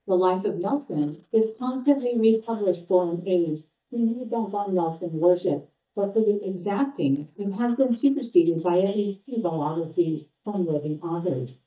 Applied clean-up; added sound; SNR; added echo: neural mask model DeepFilterNet 3.